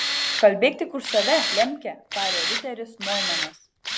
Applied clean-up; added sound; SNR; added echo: none; Tools; 3 dB; none.